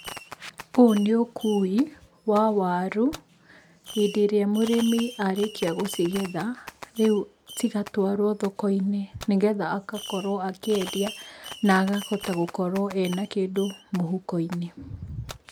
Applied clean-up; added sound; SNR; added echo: none; Fireworks; 17 dB; none.